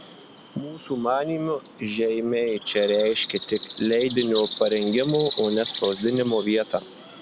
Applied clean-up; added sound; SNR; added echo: none; Bird; 4 dB; none.